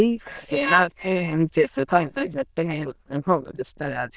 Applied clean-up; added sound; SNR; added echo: neural diffusion model UNIVERSE++.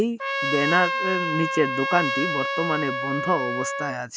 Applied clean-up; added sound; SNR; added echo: none; Trumpet; 1 dB; none.